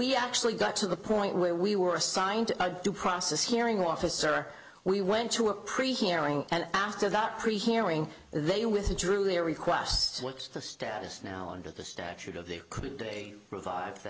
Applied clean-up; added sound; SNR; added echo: none; none; none; none.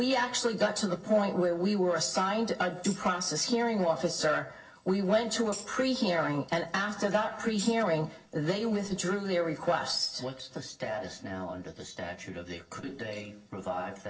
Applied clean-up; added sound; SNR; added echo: neural separator model SepFormer DNS4.